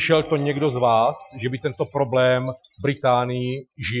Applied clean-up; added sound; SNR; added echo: classical method Wiener filter.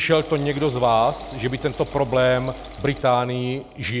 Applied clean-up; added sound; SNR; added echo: none; Liquid; 17 dB; none.